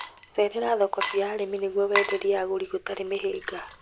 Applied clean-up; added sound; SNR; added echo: none; Water / Liquid; 8 dB; none.